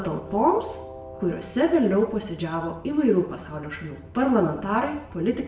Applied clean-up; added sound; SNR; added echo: none; Train; 18 dB; reverberation time 0.7 s.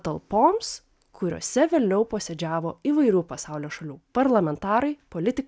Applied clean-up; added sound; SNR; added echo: none; none; none; none.